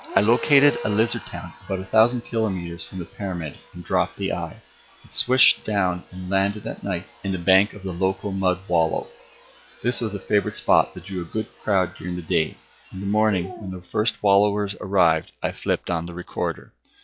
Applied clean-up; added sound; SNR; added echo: classical method log-MMSE.